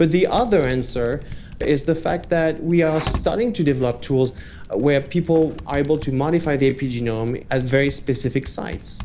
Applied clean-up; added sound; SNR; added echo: none; Typing; 13 dB; reverberation time 0.5 s.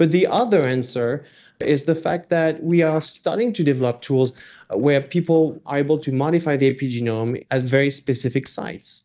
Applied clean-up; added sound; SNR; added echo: neural mask model DeepFilterNet 3.